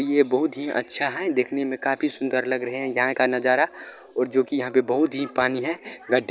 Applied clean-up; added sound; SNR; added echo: none; none; none; none.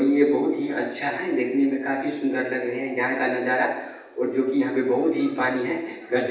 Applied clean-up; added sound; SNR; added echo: none; none; none; reverberation time 0.9 s.